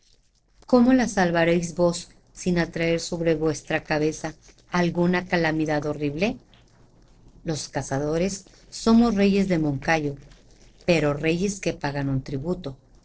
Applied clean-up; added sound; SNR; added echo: neural separator model SepFormer DNS4.